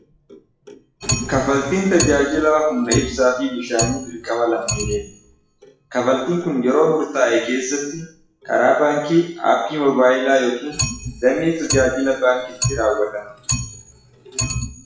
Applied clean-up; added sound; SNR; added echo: classical method WPE with log-MMSE.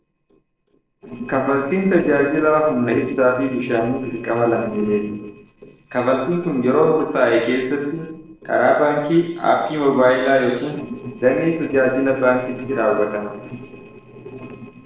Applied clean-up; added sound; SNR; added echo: neural separator model SepFormer DNS4.